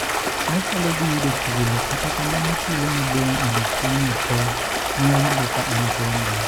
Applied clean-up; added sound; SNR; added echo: none; Stream; -1 dB; none.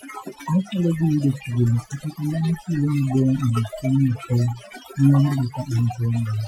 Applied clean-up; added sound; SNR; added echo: classical method Wiener filter.